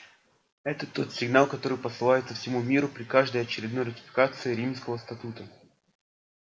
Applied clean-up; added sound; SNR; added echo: none; none; none; none.